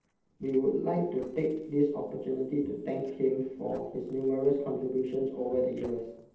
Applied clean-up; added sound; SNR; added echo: neural separator model SepFormer DNS4.